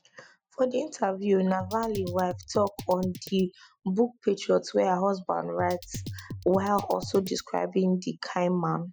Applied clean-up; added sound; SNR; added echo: classical method spectral subtraction.